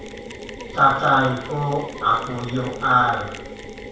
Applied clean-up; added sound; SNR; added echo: none; Mechanisms; 12 dB; reverberation time 0.7 s.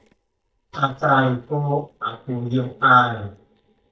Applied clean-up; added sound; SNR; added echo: neural mask model DeepFilterNet 3.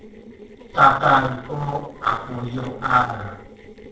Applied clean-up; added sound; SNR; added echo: neural separator model SepFormer DNS4.